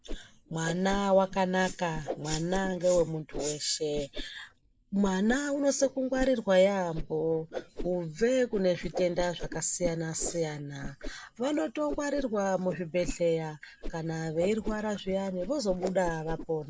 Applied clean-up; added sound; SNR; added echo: neural mask model Resemble Enhance denoiser.